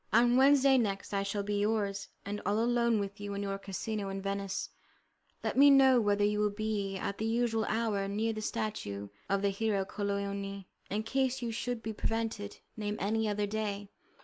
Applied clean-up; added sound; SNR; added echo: none; none; none; none.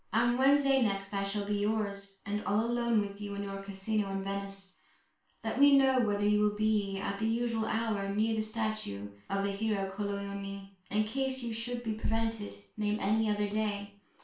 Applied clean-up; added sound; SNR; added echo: none; none; none; reverberation time 0.3 s.